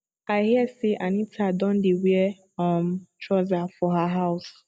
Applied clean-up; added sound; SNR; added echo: none; none; none; none.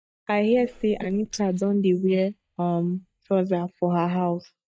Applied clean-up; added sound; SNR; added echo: neural mask model DeepFilterNet 3.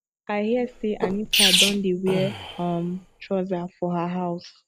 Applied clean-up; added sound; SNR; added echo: none; Sneeze; 0 dB; none.